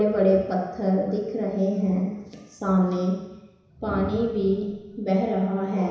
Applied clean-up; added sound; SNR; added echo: none; none; none; reverberation time 1.0 s.